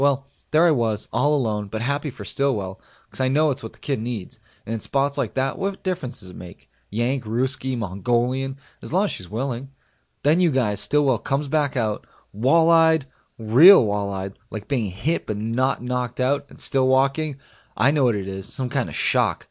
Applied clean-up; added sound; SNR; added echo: none; none; none; none.